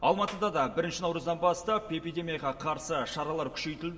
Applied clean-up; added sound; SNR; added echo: none; Clapping; 15 dB; reverberation time 1.8 s.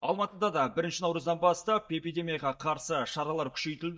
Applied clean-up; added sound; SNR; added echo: neural mask model DeepFilterNet 3.